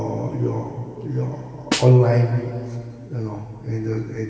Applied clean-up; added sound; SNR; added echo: none; Snare drum; 9 dB; reverberation time 2.4 s.